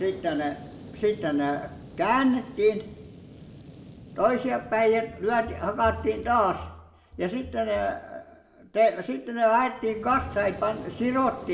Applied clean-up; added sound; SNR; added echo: none; Fire; 19 dB; reverberation time 0.8 s.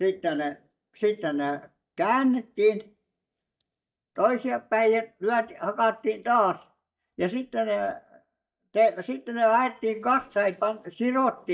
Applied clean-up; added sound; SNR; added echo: neural mask model DeepFilterNet 3.